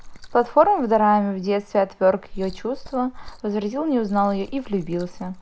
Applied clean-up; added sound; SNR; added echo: none; Liquid; 17 dB; none.